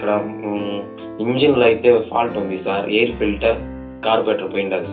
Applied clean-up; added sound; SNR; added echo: none; Piano; 14 dB; reverberation time 0.3 s.